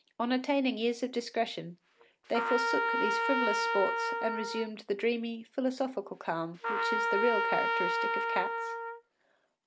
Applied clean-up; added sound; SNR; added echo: none; Trumpet; -1 dB; none.